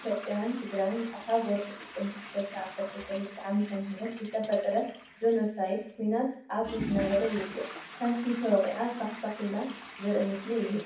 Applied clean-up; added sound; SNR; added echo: none; Toilet flush / Water; 13 dB; reverberation time 0.6 s.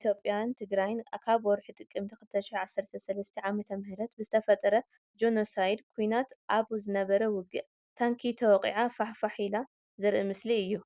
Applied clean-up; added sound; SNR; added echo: none; none; none; none.